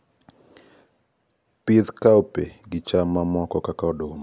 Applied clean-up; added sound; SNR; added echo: none; none; none; none.